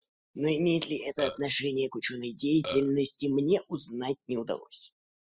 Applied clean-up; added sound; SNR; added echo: classical method spectral subtraction.